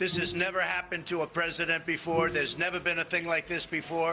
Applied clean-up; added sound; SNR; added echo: none; Bowed string instrument; 11 dB; none.